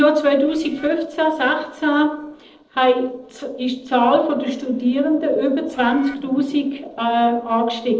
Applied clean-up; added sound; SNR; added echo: neural separator model SepFormer DNS4.